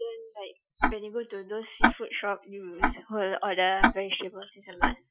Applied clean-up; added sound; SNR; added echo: classical method Wiener filter.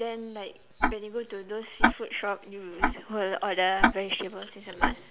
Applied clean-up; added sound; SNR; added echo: none; Tick-tock; -2 dB; none.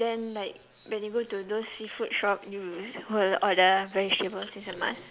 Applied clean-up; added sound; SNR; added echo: none; none; none; none.